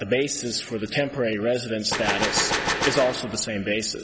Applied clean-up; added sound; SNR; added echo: none; Gunshot, gunfire; 1 dB; none.